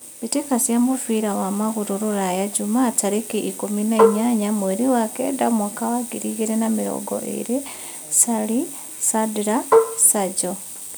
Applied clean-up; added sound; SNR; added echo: none; Marimba, xylophone; -1 dB; none.